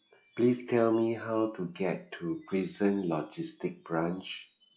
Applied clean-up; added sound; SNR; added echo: classical method log-MMSE.